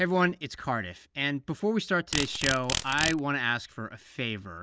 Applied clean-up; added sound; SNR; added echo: none; Insect; 5 dB; none.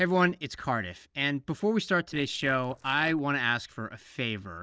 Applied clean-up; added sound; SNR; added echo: neural separator model SepFormer DNS4.